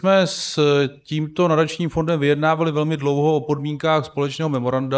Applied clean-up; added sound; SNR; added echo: neural mask model Resemble Enhance denoiser.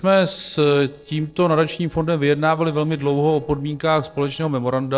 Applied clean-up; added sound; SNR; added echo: neural separator model SepFormer DNS4.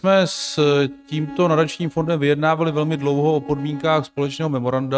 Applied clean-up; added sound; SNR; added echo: neural mask model RNNoise.